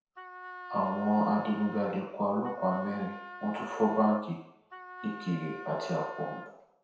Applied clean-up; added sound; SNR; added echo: none; Wind instrument, woodwind instrument; 14 dB; reverberation time 0.7 s.